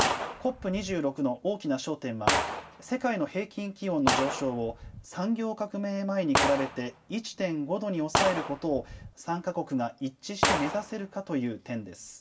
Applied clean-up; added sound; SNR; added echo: none; Gunshot, gunfire; 2 dB; reverberation time 0.1 s.